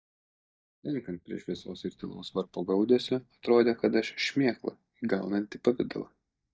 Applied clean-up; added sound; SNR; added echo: neural mask model DeepFilterNet 3.